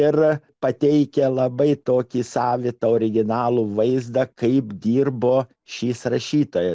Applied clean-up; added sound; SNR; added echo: none; none; none; none.